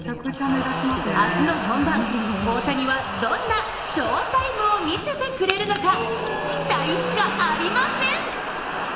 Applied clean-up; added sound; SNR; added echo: none; Keys jangling; 10 dB; reverberation time 3.0 s.